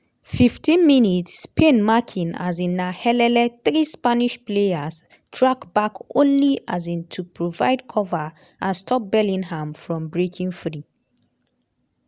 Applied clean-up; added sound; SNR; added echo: none; none; none; none.